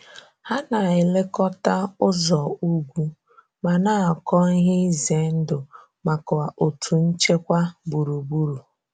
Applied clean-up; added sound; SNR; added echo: none; none; none; none.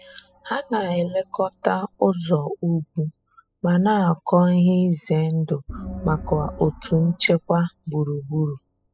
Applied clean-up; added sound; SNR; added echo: classical method spectral subtraction.